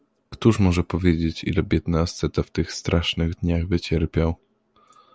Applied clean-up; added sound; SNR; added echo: none; none; none; none.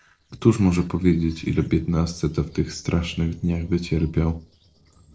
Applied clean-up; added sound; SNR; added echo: neural separator model SepFormer DNS4.